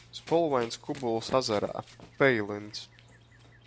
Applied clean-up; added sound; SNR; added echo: none; Run; 20 dB; none.